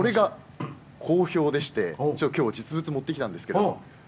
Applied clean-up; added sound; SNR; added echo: none; none; none; none.